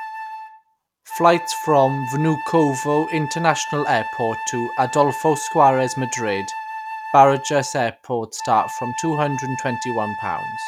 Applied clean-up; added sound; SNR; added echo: none; Wind instrument, woodwind instrument; 9 dB; none.